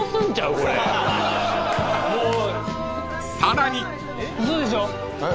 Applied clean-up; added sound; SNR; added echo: none; Wind instrument, woodwind instrument; 15 dB; none.